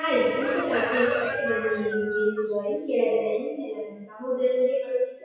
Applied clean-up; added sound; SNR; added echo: classical method WPE with log-MMSE.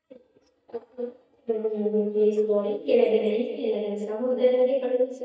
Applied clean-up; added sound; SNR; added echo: neural mask model DeepFilterNet 3.